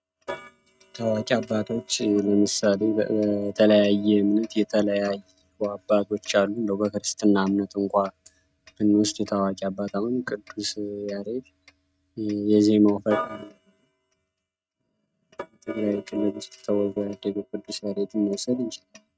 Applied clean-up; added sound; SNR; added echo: neural mask model RNNoise.